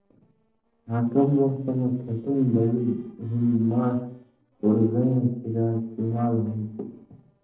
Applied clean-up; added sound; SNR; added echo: neural separator model SepFormer DNS4.